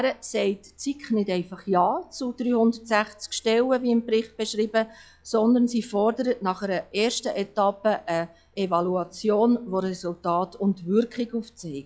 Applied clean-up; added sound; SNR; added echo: classical method log-MMSE.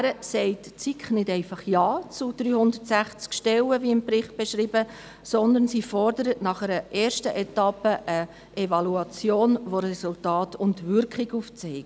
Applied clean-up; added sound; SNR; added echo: none; none; none; none.